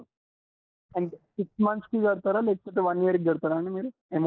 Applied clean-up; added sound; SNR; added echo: neural mask model DeepFilterNet 3.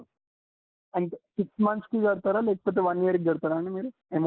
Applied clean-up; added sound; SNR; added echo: neural mask model Resemble Enhance denoiser.